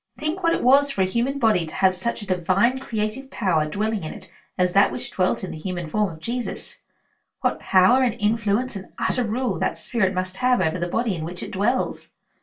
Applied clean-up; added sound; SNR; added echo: none; none; none; reverberation time 0.2 s.